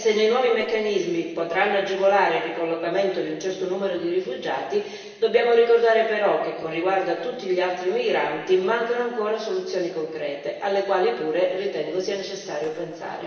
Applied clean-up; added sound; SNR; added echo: none; none; none; reverberation time 1.2 s.